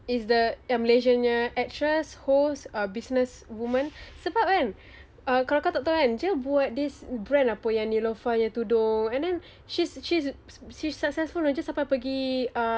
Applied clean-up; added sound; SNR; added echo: none; none; none; none.